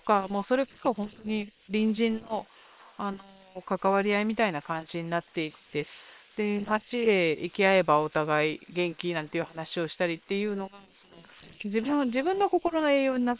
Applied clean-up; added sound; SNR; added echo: neural separator model SepFormer WHAM!.